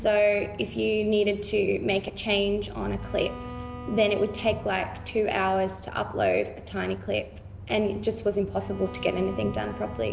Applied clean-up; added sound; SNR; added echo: none; Bowed string instrument; 18 dB; none.